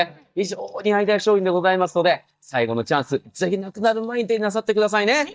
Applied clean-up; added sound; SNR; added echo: neural mask model DeepFilterNet 3.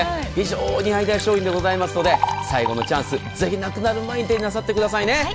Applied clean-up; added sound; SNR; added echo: none; Liquid; 10 dB; none.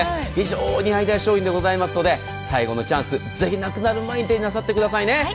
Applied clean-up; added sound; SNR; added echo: none; none; none; none.